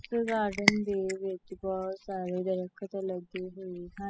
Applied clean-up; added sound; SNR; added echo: classical method spectral subtraction.